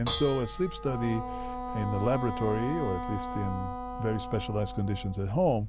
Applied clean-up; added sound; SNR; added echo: none; Dishes, pots, and pans / Bell + Wind instrument, woodwind instrument; 5 dB; none.